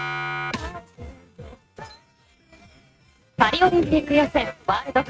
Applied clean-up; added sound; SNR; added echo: neural mask model RNNoise.